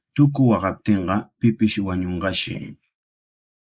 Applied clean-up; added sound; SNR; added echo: neural mask model Resemble Enhance denoiser.